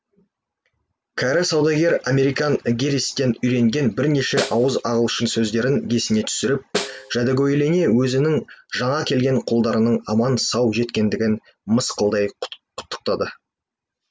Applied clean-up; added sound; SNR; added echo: none; Snare drum; 11 dB; none.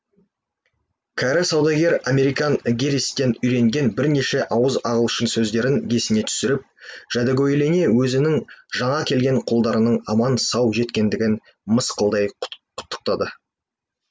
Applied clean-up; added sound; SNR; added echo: none; none; none; none.